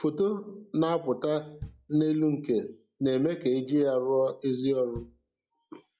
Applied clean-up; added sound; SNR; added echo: classical method log-MMSE.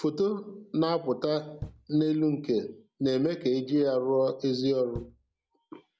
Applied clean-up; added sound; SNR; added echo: none; Knock; 17 dB; none.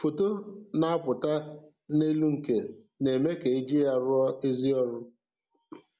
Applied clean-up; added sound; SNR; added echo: none; none; none; none.